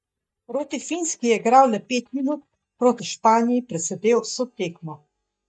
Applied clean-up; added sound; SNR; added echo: neural mask model DeepFilterNet 3.